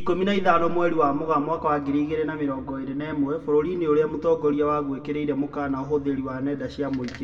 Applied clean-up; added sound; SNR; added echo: none; none; none; reverberation time 1.2 s.